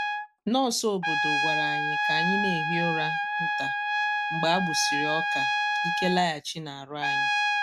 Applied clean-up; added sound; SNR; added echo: none; Trumpet; -3 dB; none.